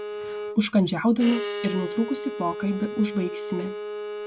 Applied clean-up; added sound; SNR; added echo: none; Bowed string instrument; 7 dB; none.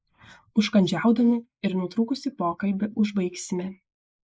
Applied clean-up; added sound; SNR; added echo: neural mask model Resemble Enhance denoiser.